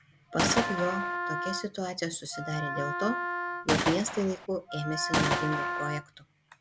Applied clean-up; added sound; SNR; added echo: none; Gunshot, gunfire + Wind instrument, woodwind instrument; -1 dB; none.